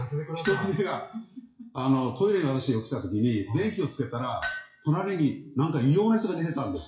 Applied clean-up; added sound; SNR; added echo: classical method WPE with log-MMSE.